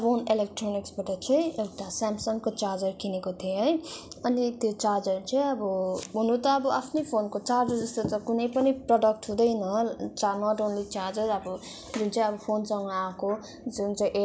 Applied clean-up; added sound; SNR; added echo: none; none; none; none.